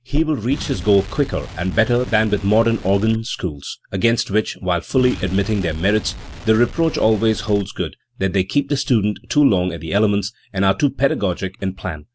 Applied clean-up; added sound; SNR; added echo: none; Explosion; 13 dB; none.